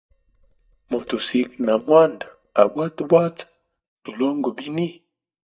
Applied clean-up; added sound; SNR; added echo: neural mask model DeepFilterNet 3.